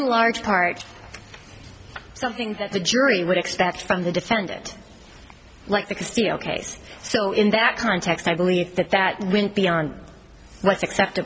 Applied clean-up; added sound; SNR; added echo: none; none; none; none.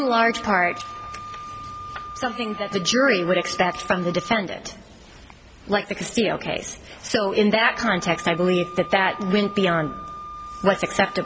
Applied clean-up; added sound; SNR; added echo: none; Wind instrument, woodwind instrument; 14 dB; none.